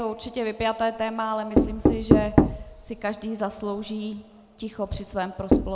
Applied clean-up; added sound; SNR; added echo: none; Knock; -3 dB; none.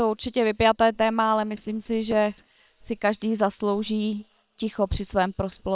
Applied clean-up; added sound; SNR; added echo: neural separator model SepFormer WHAM!.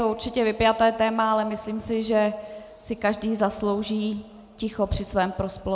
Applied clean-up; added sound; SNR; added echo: none; none; none; none.